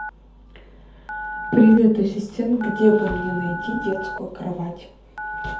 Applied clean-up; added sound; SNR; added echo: none; Telephone; 11 dB; reverberation time 0.5 s.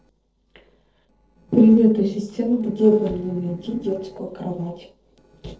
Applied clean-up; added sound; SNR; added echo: neural separator model SepFormer DNS4.